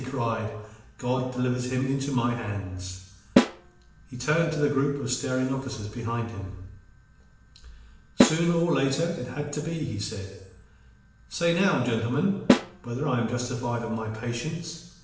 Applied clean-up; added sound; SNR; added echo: none; Snare drum; -1 dB; reverberation time 0.9 s.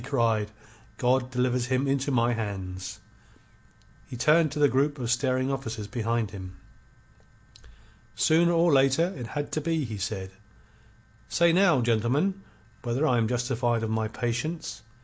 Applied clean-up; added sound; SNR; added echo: none; none; none; none.